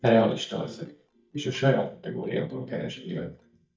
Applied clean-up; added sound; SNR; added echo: neural mask model DeepFilterNet 3.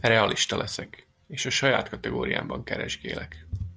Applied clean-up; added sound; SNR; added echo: none; none; none; none.